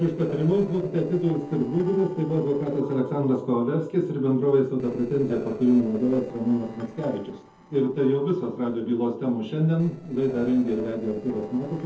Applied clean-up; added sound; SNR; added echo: neural separator model SepFormer DNS4.